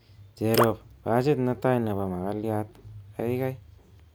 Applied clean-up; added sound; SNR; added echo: none; none; none; none.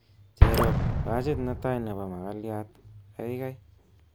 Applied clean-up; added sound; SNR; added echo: none; Explosion; -4 dB; none.